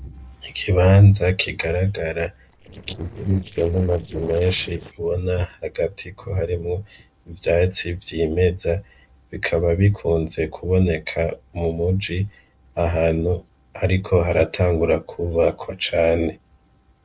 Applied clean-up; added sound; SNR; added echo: neural separator model SepFormer DNS4.